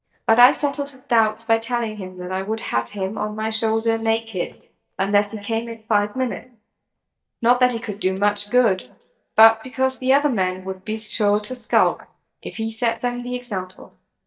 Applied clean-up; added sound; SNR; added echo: neural mask model DeepFilterNet 3.